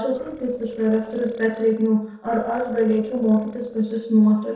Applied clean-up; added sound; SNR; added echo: neural separator model SepFormer DNS4.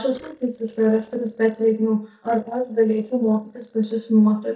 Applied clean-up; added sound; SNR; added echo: neural mask model DeepFilterNet 3.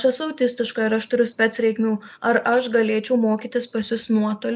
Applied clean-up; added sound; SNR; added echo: none; none; none; none.